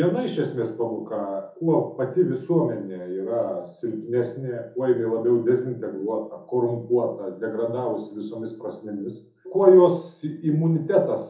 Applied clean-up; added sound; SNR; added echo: none; none; none; reverberation time 0.6 s.